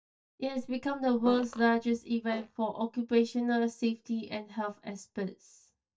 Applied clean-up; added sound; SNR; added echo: neural mask model DeepFilterNet 3.